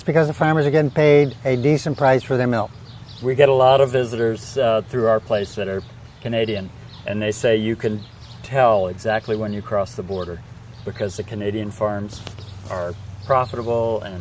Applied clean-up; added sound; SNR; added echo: none; none; none; none.